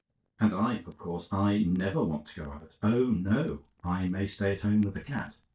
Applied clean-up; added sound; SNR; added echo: neural mask model DeepFilterNet 3.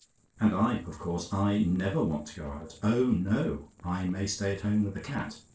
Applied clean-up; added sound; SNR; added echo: neural separator model SepFormer DNS4.